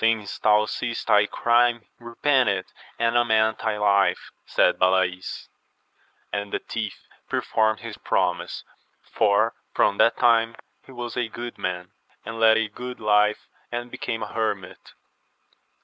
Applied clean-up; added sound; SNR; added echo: none; none; none; none.